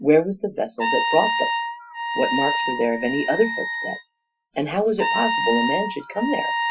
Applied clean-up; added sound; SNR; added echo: classical method Wiener filter.